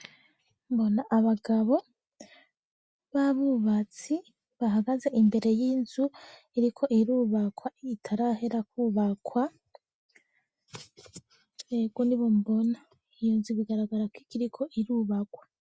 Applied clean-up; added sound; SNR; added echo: none; none; none; none.